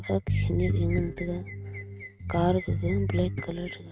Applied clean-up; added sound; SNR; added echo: neural mask model RNNoise.